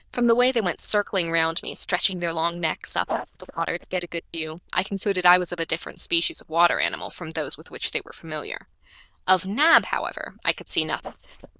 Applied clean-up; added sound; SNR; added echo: neural diffusion model UNIVERSE++.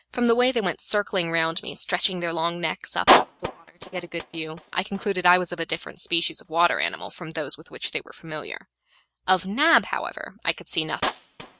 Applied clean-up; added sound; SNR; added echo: neural mask model RNNoise.